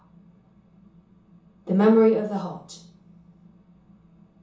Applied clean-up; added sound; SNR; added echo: none; none; none; reverberation time 0.7 s.